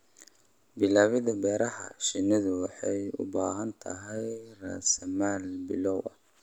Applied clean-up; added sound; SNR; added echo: none; none; none; none.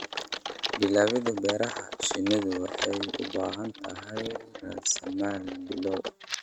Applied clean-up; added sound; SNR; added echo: neural mask model RNNoise.